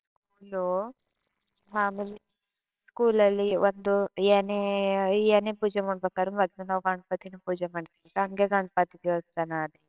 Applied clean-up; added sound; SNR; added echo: neural separator model SepFormer WHAMR!.